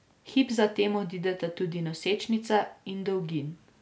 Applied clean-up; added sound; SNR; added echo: none; none; none; none.